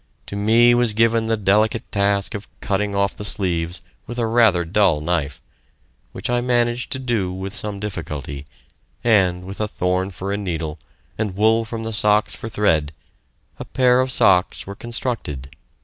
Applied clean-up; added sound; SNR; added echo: none; none; none; none.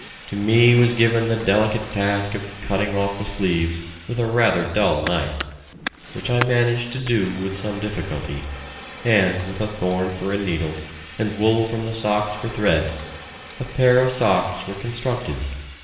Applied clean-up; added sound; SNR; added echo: none; Fire; 15 dB; reverberation time 1.1 s.